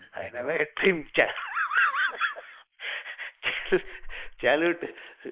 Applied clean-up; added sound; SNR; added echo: neural mask model Resemble Enhance denoiser.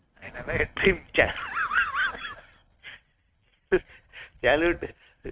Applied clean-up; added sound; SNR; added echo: neural mask model RNNoise.